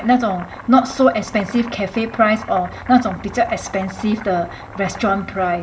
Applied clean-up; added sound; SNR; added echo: none; Boiling; 17 dB; reverberation time 1.0 s.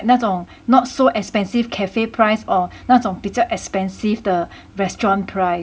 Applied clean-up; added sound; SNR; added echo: none; none; none; none.